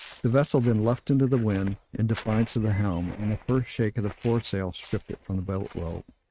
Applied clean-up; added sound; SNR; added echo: neural mask model RNNoise.